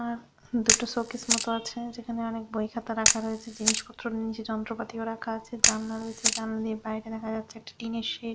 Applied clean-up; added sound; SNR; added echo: none; Camera; -2 dB; none.